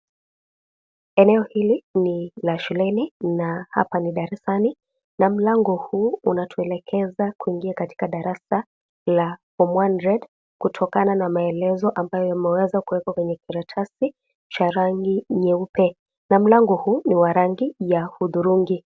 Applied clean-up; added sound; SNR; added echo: none; none; none; none.